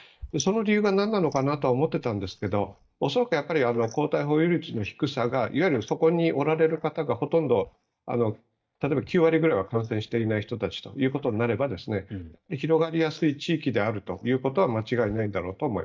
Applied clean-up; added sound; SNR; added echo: neural mask model DeepFilterNet 3.